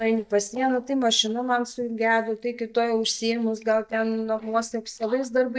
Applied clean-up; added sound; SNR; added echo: neural mask model DeepFilterNet 3.